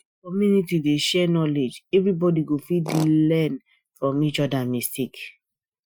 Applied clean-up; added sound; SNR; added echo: classical method Wiener filter.